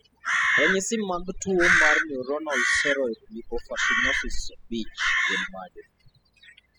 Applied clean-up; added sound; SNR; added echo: classical method spectral subtraction.